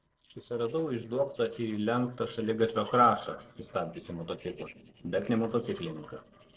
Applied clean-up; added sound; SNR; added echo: neural separator model SepFormer DNS4.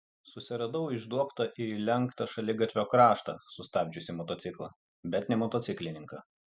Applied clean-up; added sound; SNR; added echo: none; none; none; none.